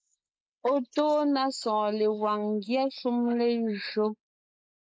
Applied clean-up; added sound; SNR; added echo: neural mask model Resemble Enhance denoiser.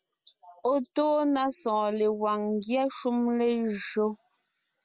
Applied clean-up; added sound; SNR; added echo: none; none; none; none.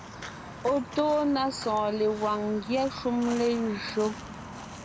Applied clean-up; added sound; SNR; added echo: none; Walk, footsteps; 12 dB; none.